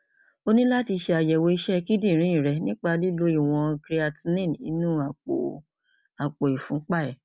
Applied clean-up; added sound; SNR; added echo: none; none; none; none.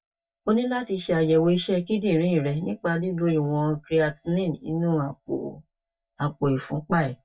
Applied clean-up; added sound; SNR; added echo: neural mask model DeepFilterNet 3.